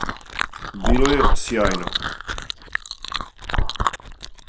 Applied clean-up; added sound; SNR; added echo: none; Chewing, mastication; -5 dB; none.